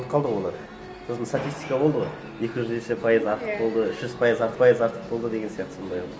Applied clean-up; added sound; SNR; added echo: none; none; none; none.